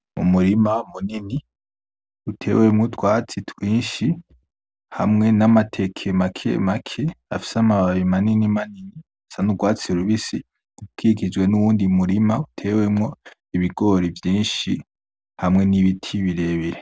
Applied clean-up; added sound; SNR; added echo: none; none; none; none.